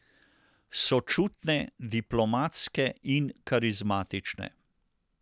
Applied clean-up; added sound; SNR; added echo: none; none; none; none.